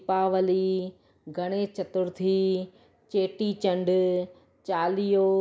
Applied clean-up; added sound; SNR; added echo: none; none; none; none.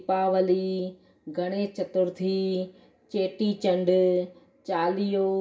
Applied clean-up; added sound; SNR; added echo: none; none; none; reverberation time 0.2 s.